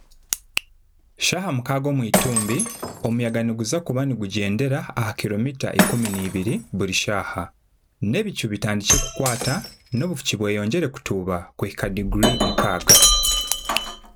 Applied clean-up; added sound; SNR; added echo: none; Shatter; 1 dB; none.